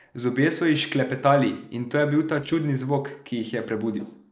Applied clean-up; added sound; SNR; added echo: neural separator model SepFormer DNS4.